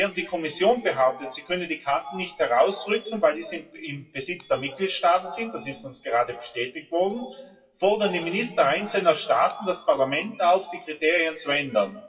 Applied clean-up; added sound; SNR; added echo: classical method WPE with log-MMSE.